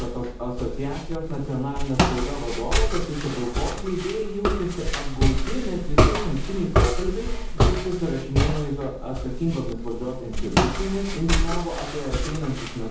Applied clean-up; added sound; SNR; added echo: none; Walk, footsteps; -4 dB; reverberation time 0.7 s.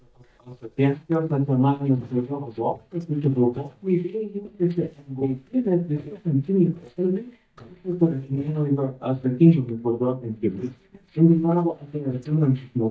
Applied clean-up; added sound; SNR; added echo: neural mask model DeepFilterNet 3.